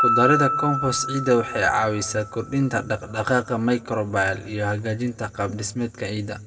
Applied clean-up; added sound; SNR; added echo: none; Piano; 6 dB; reverberation time 0.8 s.